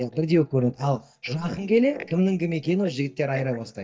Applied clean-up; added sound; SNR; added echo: neural mask model DeepFilterNet 3.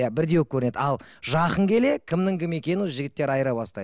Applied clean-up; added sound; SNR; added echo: none; none; none; none.